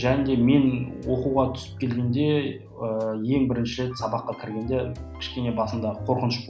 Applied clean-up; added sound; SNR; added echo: none; none; none; none.